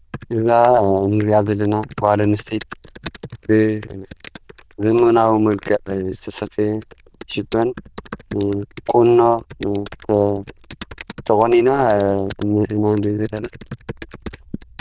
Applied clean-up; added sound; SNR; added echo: neural diffusion model UNIVERSE++.